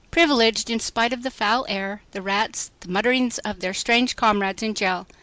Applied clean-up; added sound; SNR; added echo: none; none; none; none.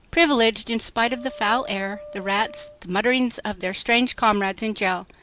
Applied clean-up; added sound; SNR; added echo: none; Wind instrument, woodwind instrument; 19 dB; none.